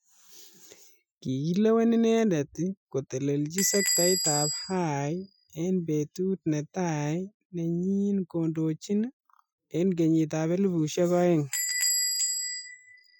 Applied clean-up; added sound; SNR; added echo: classical method Wiener filter.